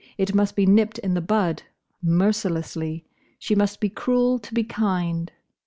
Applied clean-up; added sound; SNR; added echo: none; none; none; none.